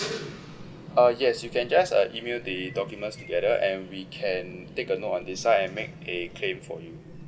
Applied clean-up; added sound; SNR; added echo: none; Chirp, tweet; 16 dB; none.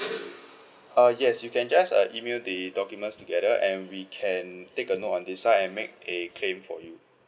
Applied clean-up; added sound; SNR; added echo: none; none; none; none.